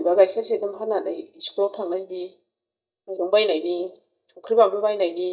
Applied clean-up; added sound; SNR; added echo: neural mask model DeepFilterNet 3.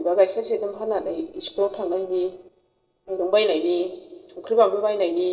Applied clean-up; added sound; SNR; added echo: neural separator model SepFormer DNS4.